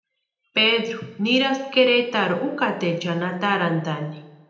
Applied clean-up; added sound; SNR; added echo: none; none; none; reverberation time 0.7 s.